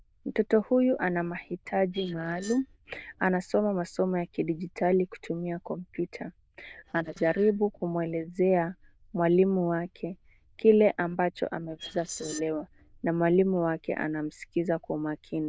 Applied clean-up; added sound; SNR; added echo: neural diffusion model UNIVERSE++.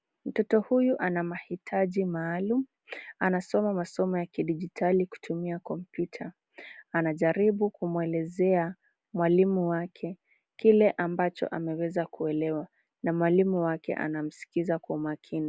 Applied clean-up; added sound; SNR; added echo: none; none; none; none.